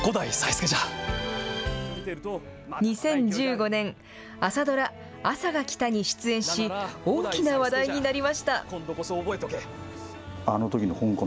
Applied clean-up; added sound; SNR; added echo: none; none; none; none.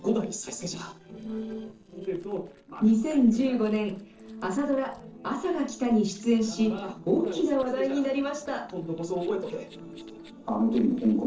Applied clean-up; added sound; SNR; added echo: neural separator model SepFormer DNS4.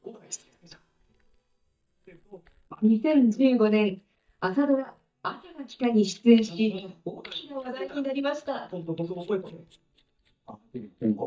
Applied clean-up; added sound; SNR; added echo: neural mask model DeepFilterNet 3.